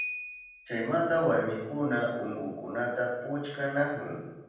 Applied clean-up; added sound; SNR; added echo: none; Piano; 15 dB; reverberation time 1.2 s.